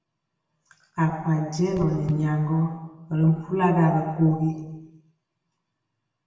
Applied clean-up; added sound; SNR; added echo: none; none; none; reverberation time 1.3 s.